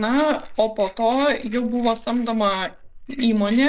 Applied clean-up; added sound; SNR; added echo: neural mask model Resemble Enhance denoiser.